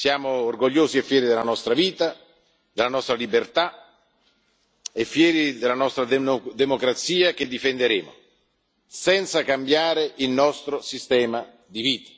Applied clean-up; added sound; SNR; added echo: none; none; none; none.